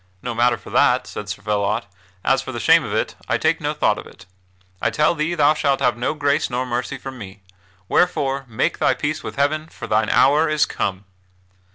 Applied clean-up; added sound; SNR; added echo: none; none; none; none.